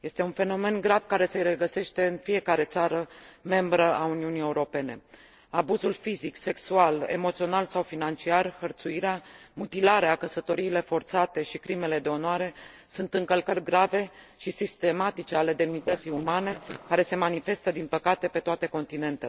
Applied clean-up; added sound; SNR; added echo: neural separator model SepFormer DNS4.